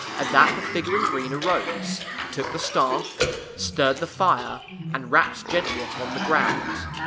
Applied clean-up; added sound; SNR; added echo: none; Cough; 4 dB; none.